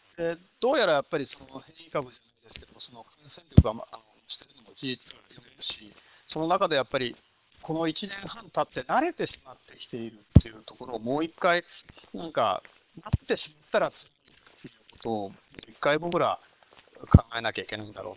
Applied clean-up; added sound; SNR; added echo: neural separator model SepFormer WHAM!.